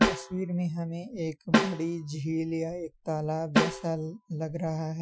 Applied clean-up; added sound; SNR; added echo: classical method Wiener filter.